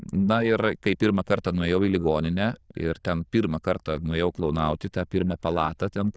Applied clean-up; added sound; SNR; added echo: neural diffusion model UNIVERSE++.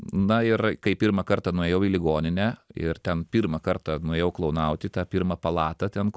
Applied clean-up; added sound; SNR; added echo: none; none; none; none.